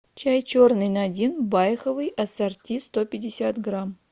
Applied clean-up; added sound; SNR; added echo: none; none; none; none.